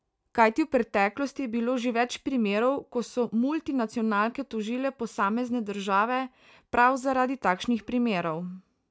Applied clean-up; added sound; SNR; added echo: none; none; none; none.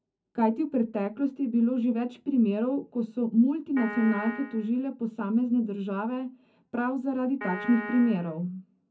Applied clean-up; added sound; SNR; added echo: none; Piano; 10 dB; reverberation time 0.4 s.